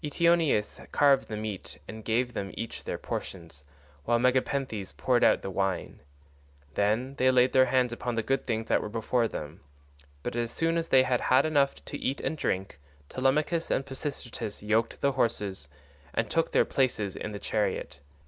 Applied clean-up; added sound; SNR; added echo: none; none; none; none.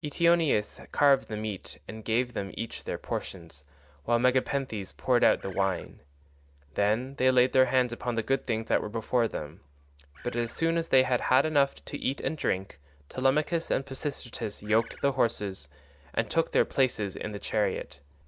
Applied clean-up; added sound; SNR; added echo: neural mask model DeepFilterNet 3.